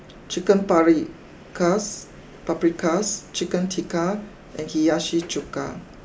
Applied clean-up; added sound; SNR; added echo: none; none; none; none.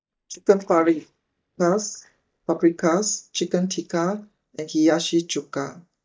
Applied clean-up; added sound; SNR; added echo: neural mask model DeepFilterNet 3.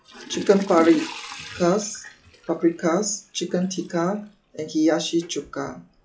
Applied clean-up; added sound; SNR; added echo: classical method log-MMSE.